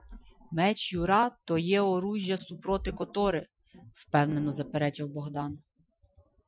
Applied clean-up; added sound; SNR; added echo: classical method Wiener filter.